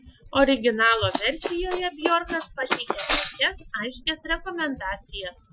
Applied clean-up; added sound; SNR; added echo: classical method Wiener filter.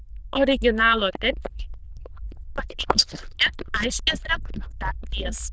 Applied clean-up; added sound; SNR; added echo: neural diffusion model UNIVERSE++.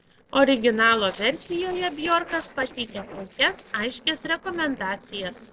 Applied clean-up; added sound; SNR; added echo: neural separator model SepFormer DNS4.